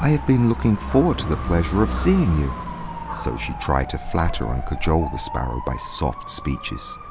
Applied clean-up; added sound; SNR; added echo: none; Motorcycle / Dog; 6 dB; none.